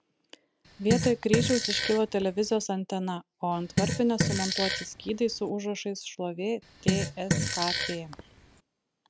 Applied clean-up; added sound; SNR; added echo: none; Fart; 1 dB; none.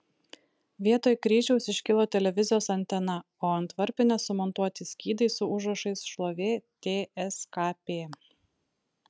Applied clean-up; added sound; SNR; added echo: none; none; none; none.